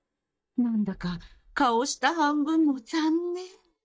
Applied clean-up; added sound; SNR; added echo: neural mask model DeepFilterNet 3.